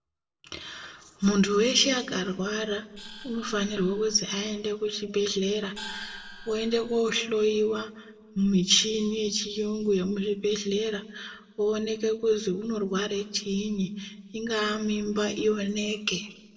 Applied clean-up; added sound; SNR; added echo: neural separator model SepFormer DNS4.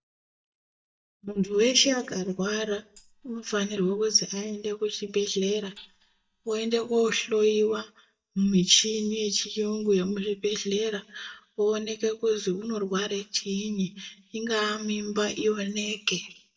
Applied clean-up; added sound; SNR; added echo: neural mask model DeepFilterNet 3.